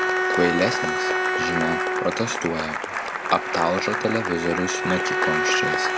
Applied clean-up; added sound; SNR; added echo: none; Bowed string instrument + Applause; -2 dB; none.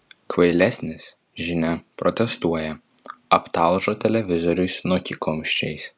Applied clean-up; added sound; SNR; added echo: none; none; none; none.